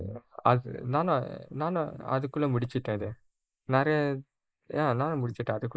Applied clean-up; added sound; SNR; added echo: neural mask model Resemble Enhance denoiser.